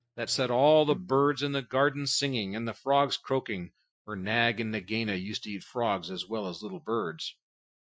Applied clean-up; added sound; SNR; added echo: classical method Wiener filter.